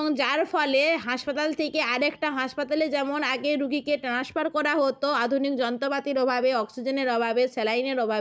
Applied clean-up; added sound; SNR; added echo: none; none; none; none.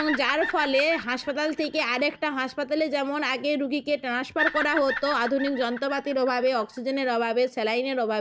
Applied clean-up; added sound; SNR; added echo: none; Bird vocalization, bird call, bird song; 11 dB; none.